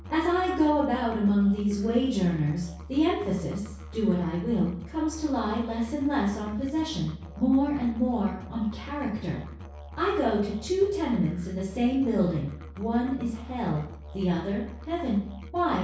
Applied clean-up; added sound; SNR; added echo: none; Musical instrument; 14 dB; reverberation time 0.6 s.